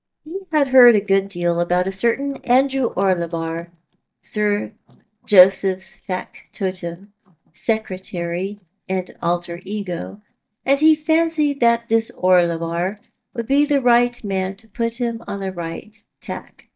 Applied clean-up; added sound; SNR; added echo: neural mask model DeepFilterNet 3.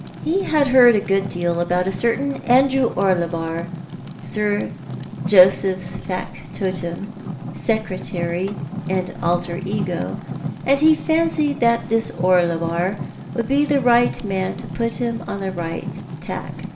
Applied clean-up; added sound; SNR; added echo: none; Fire; 9 dB; reverberation time 1.1 s.